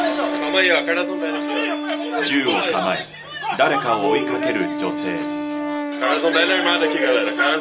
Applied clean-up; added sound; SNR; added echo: none; Wind instrument, woodwind instrument; 6 dB; reverberation time 0.2 s.